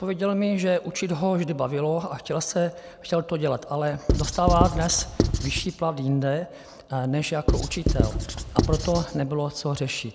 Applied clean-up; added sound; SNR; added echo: none; Writing; -1 dB; none.